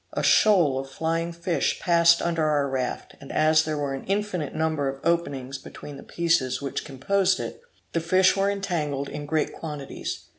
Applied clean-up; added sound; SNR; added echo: none; none; none; none.